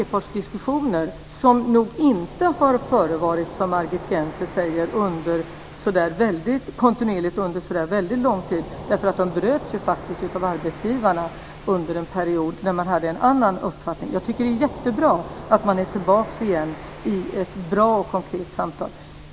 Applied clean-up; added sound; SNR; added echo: none; Waves, surf; 17 dB; none.